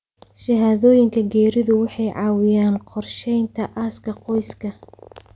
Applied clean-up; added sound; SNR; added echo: none; none; none; none.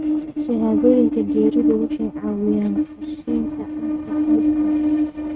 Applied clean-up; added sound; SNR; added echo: neural mask model RNNoise.